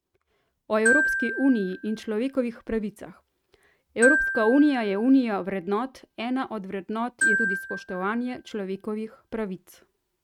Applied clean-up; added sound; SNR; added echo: neural mask model RNNoise.